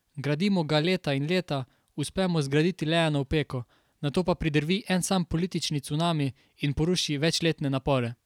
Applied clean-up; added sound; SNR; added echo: none; none; none; none.